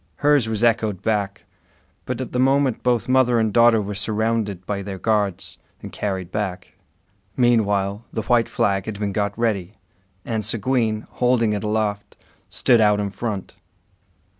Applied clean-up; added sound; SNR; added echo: none; none; none; none.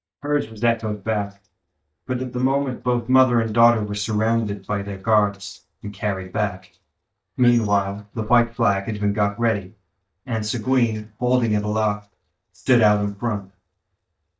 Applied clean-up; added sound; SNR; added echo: neural mask model DeepFilterNet 3.